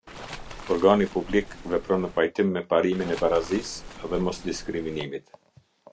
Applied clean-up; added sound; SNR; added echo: none; Waves, surf; 14 dB; none.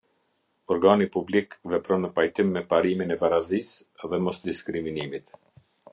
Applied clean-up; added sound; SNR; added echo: none; none; none; none.